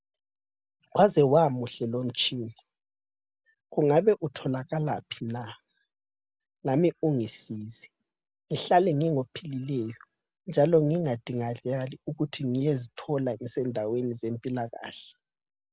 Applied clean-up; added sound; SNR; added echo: none; none; none; none.